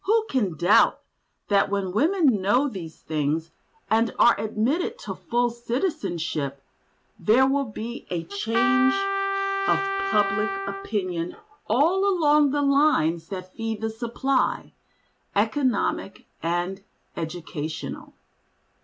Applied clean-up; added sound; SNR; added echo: none; Trumpet; 3 dB; none.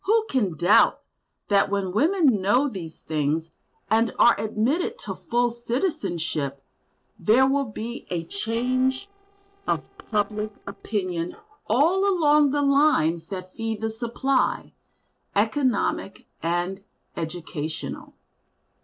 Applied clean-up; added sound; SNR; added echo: neural separator model SepFormer DNS4.